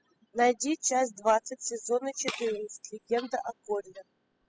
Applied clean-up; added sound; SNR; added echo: classical method spectral subtraction.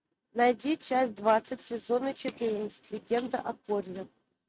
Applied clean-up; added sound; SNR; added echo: neural mask model RNNoise.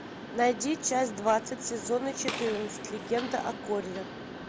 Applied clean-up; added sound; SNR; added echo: none; Gunshot, gunfire + Mechanisms; 9 dB; none.